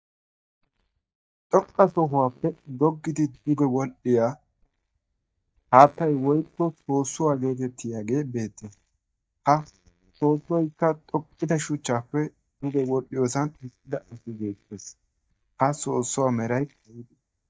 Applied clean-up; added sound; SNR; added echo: neural mask model DeepFilterNet 3.